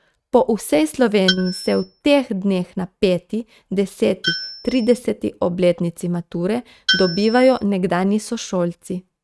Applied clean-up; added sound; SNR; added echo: neural mask model RNNoise.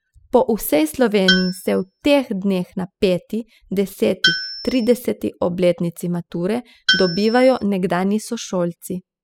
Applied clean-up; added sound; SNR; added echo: classical method spectral subtraction.